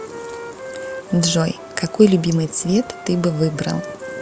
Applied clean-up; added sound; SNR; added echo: none; Wind instrument, woodwind instrument; 14 dB; none.